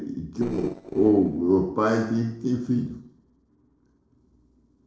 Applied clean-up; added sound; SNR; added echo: neural separator model SepFormer DNS4.